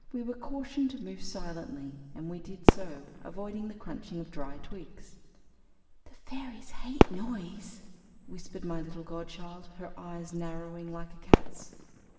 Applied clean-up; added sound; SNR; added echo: none; Fireworks; -4 dB; reverberation time 2.0 s.